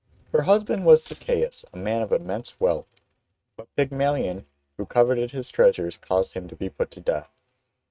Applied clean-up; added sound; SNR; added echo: neural mask model RNNoise.